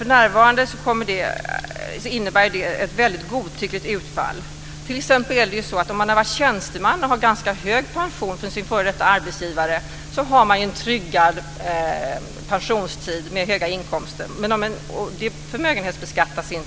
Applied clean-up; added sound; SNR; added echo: none; none; none; none.